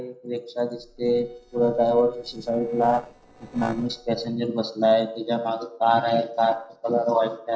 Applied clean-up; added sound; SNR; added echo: neural separator model SepFormer DNS4.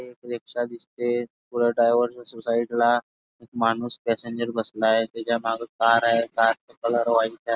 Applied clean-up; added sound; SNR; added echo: none; none; none; none.